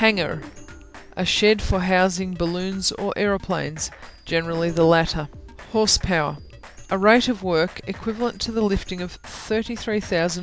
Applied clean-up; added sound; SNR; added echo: none; Drum kit + Organ; 19 dB; none.